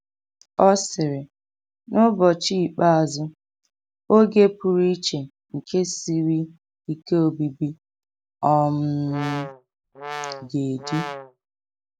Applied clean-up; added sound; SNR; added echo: none; Brass instrument; 11 dB; none.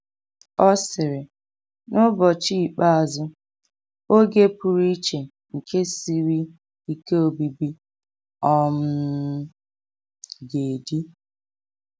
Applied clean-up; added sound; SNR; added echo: none; none; none; none.